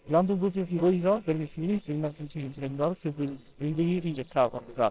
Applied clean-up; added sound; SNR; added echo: neural separator model SepFormer WHAMR!.